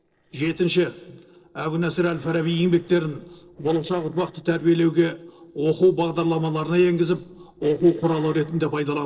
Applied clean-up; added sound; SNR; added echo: neural separator model SepFormer DNS4.